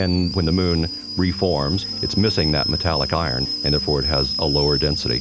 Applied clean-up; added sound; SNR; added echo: none; Boiling / Alarm; 5 dB; none.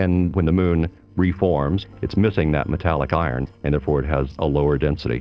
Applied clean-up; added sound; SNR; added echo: neural separator model SepFormer DNS4.